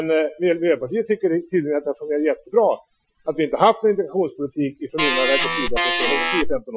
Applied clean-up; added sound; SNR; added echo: classical method Wiener filter.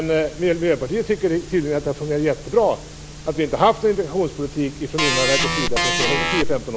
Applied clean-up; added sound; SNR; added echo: none; Organ; -1 dB; none.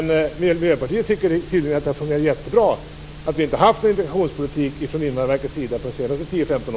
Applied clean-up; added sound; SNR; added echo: none; none; none; none.